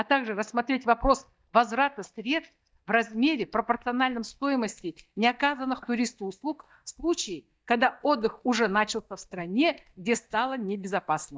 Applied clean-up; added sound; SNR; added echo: neural mask model DeepFilterNet 3.